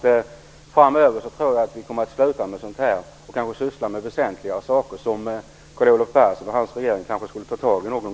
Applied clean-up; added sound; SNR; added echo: none; none; none; none.